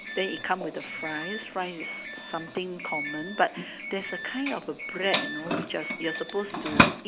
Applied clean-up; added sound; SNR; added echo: none; Doorbell; -1 dB; none.